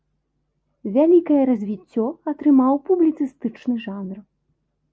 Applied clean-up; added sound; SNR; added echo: none; none; none; none.